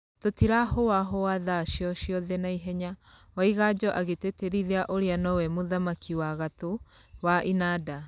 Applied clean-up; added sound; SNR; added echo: none; none; none; none.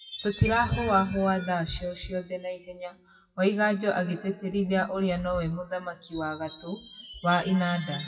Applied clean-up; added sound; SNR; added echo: classical method WPE with log-MMSE.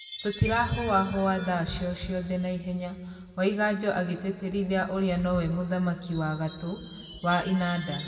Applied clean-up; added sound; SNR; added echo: none; Chime; 18 dB; reverberation time 1.8 s.